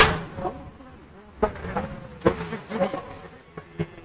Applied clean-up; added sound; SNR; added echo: neural mask model RNNoise.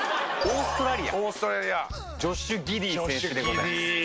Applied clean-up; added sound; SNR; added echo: none; none; none; none.